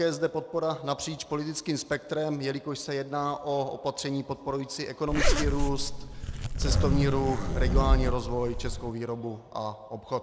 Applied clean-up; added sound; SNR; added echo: none; Zipper (clothing); -5 dB; none.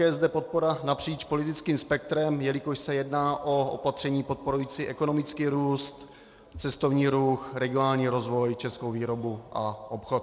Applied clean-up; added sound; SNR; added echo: none; none; none; none.